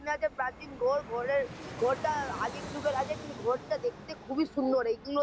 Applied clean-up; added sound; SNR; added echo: none; Fixed-wing aircraft, airplane; 12 dB; none.